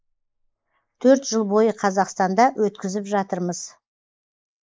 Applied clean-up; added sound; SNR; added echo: neural mask model Resemble Enhance denoiser.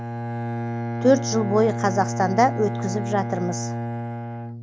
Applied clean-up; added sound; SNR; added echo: none; Bowed string instrument; 4 dB; none.